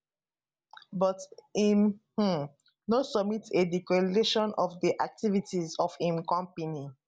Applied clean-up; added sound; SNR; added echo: none; none; none; none.